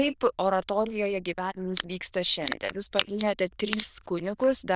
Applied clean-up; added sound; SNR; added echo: neural diffusion model UNIVERSE++.